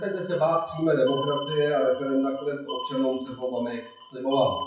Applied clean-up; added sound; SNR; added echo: classical method WPE with log-MMSE.